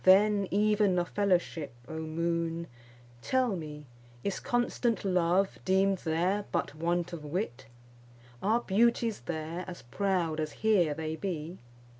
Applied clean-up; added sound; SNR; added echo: none; none; none; none.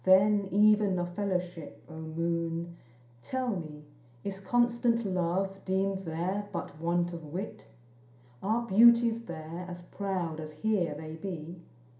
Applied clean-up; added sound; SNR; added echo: none; none; none; reverberation time 0.5 s.